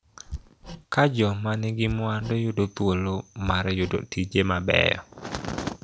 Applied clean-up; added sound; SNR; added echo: none; Hammer; 16 dB; none.